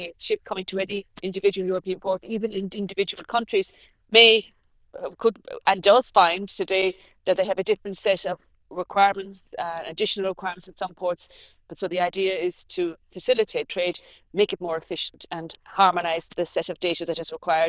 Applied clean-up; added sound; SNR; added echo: neural diffusion model UNIVERSE++.